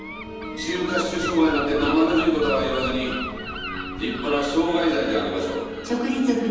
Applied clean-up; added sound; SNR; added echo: none; Gull, seagull; 10 dB; reverberation time 1.1 s.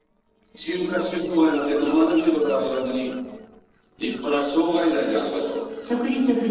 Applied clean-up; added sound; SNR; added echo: neural separator model SepFormer DNS4.